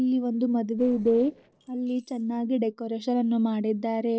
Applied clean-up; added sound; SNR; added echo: neural separator model SepFormer DNS4.